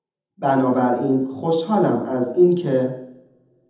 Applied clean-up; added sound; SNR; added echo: none; none; none; reverberation time 0.8 s.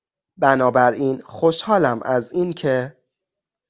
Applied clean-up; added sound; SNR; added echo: none; none; none; none.